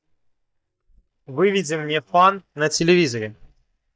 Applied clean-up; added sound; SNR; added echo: neural mask model DeepFilterNet 3.